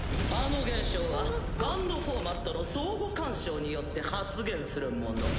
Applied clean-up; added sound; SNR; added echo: none; Drum kit; 18 dB; none.